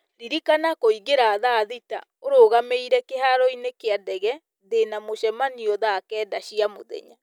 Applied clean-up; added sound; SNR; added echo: none; none; none; none.